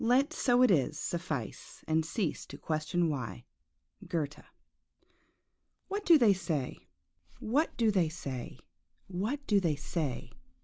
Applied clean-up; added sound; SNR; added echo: none; none; none; none.